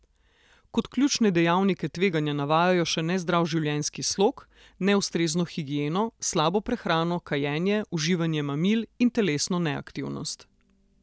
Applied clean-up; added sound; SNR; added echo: none; none; none; none.